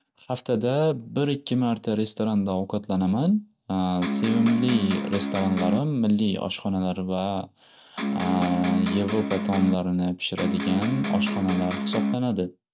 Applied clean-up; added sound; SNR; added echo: none; Electric guitar; 2 dB; none.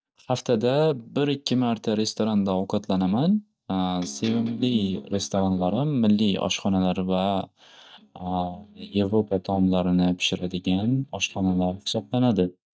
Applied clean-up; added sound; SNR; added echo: neural mask model DeepFilterNet 3.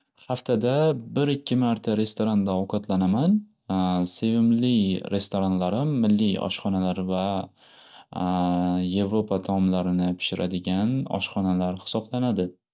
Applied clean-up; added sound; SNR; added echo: none; none; none; none.